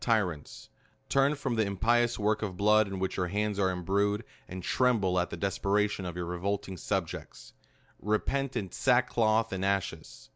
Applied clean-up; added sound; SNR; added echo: none; none; none; none.